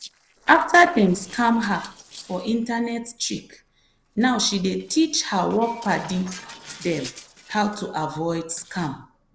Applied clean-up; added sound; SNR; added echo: neural separator model SepFormer DNS4.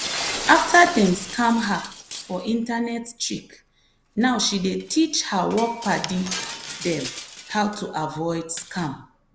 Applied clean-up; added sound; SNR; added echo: none; Shatter + Coin (dropping); 12 dB; none.